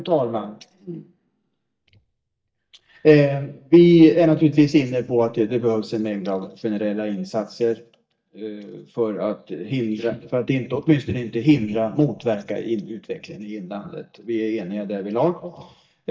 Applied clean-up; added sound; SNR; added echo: neural mask model DeepFilterNet 3.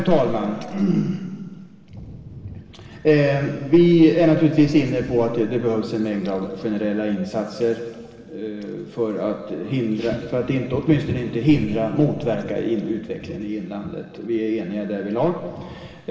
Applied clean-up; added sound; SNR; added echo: none; Thunder / Wind; 19 dB; reverberation time 1.8 s.